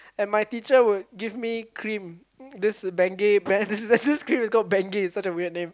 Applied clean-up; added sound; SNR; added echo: none; none; none; none.